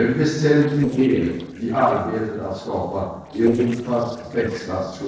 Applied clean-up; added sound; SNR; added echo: neural separator model SepFormer DNS4.